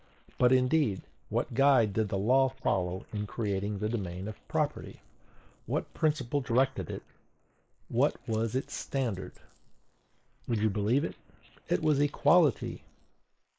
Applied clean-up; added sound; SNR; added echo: neural mask model Resemble Enhance denoiser.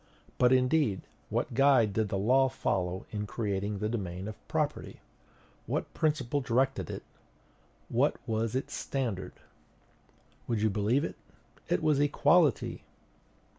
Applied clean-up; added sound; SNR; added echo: none; none; none; none.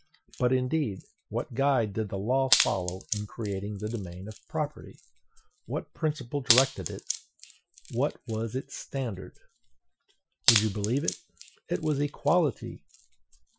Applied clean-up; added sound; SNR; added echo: classical method Wiener filter.